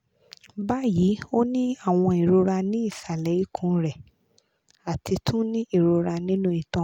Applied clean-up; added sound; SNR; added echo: none; none; none; none.